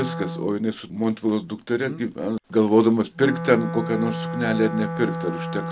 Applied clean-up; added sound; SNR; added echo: none; Wind instrument, woodwind instrument; 9 dB; none.